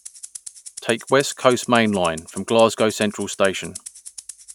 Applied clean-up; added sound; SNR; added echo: none; Rattle (instrument); 18 dB; none.